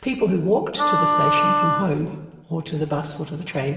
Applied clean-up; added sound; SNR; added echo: none; Wind instrument, woodwind instrument; -2 dB; reverberation time 1.1 s.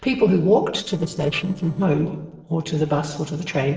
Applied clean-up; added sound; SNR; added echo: neural separator model SepFormer DNS4.